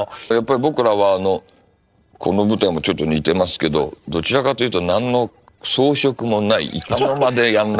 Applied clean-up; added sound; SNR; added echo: neural separator model SepFormer DNS4.